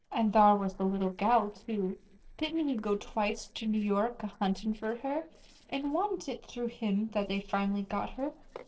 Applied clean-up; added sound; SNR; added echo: neural separator model SepFormer DNS4.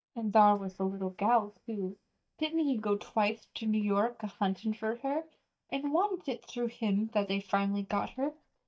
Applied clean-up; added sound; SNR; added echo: neural mask model DeepFilterNet 3.